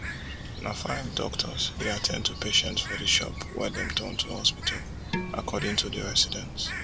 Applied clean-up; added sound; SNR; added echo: none; Bird + Dishes, pots, and pans; 6 dB; none.